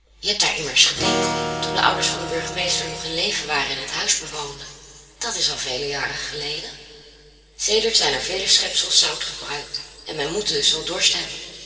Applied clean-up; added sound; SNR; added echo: none; Acoustic guitar / Strum; 5 dB; reverberation time 2.9 s.